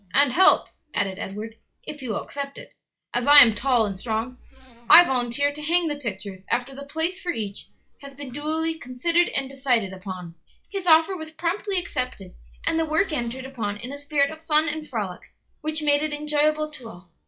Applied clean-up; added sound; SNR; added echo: classical method log-MMSE.